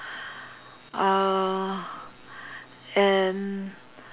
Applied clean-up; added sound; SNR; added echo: none; none; none; none.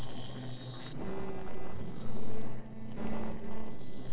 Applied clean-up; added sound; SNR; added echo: neural separator model SepFormer DNS4.